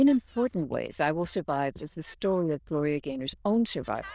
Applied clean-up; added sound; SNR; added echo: neural diffusion model UNIVERSE++.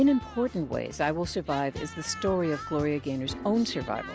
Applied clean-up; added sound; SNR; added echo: none; Piano; 20 dB; none.